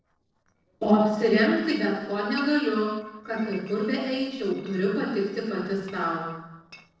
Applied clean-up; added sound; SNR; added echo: neural separator model SepFormer DNS4.